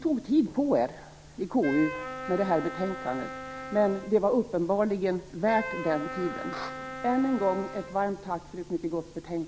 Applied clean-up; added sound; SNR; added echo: none; Wind instrument, woodwind instrument; 11 dB; none.